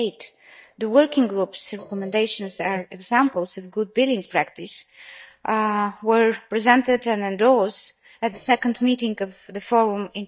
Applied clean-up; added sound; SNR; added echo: neural mask model DeepFilterNet 3.